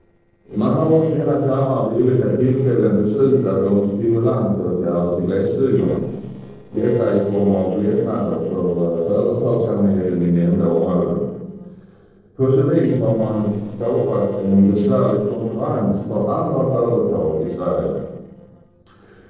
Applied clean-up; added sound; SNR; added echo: neural separator model SepFormer DNS4.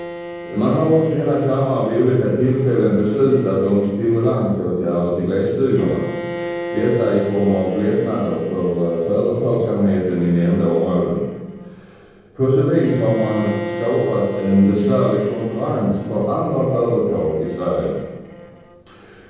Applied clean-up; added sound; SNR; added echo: none; Bowed string instrument; 15 dB; reverberation time 1.3 s.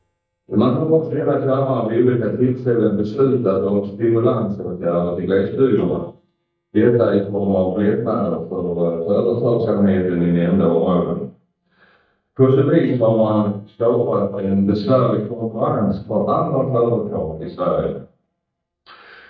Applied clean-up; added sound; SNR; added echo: neural mask model DeepFilterNet 3.